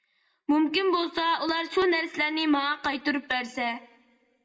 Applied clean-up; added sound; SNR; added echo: none; none; none; reverberation time 0.8 s.